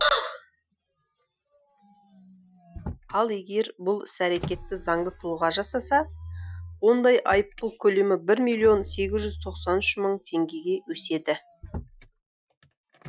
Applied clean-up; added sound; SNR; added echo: classical method Wiener filter.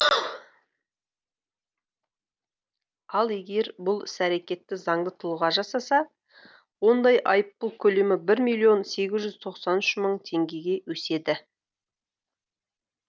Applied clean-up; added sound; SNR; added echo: none; none; none; none.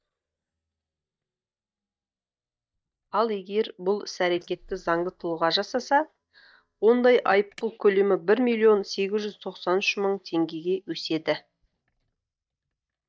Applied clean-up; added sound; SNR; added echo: neural mask model DeepFilterNet 3.